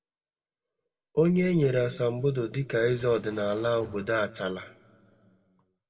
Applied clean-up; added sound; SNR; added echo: neural separator model SepFormer DNS4.